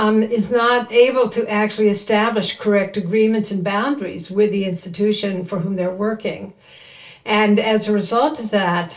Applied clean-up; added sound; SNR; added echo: none; none; none; reverberation time 0.3 s.